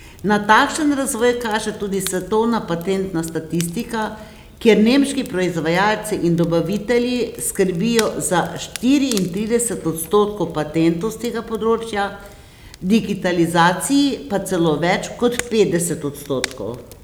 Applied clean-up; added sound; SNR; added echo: none; Crackle; 19 dB; none.